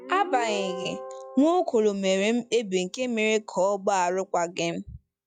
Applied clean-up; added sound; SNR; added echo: classical method log-MMSE.